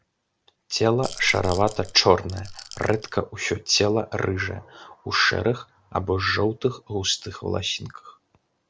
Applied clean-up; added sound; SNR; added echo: none; Rattle / Rattle (instrument); 13 dB; none.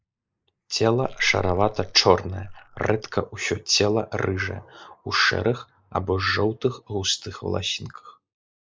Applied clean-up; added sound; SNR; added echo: neural mask model Resemble Enhance denoiser.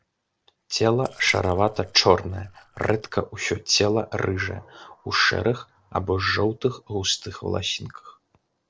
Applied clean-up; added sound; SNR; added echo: neural separator model SepFormer DNS4.